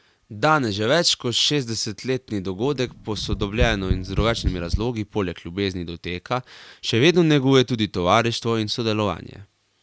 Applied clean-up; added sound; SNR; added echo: none; Tap; 4 dB; none.